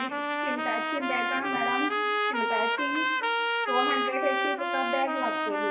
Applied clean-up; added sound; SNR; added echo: none; Trumpet; -4 dB; reverberation time 0.8 s.